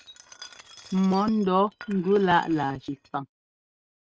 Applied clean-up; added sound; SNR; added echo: neural mask model RNNoise.